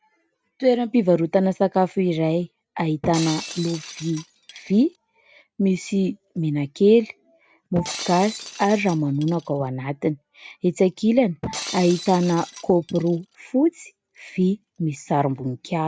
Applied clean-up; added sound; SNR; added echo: none; Shatter; 15 dB; none.